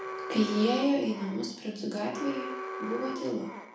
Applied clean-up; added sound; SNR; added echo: none; Alarm; 9 dB; reverberation time 0.5 s.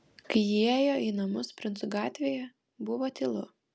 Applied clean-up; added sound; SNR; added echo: none; none; none; none.